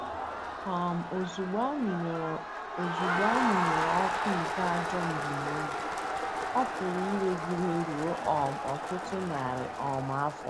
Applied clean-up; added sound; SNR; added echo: none; Crowd; 1 dB; none.